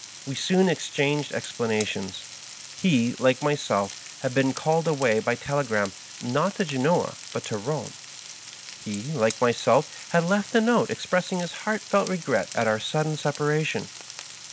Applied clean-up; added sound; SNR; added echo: none; Frying (food); 15 dB; none.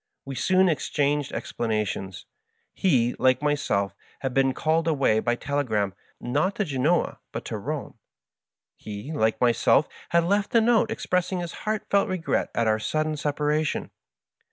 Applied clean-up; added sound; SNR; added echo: none; none; none; none.